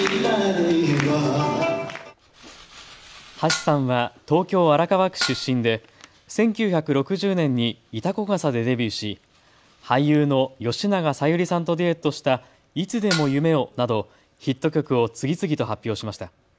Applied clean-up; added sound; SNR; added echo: none; Dishes, pots, and pans; 9 dB; none.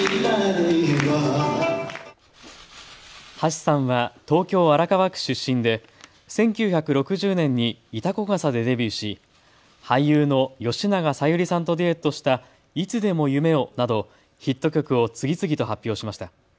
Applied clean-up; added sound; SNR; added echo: none; none; none; none.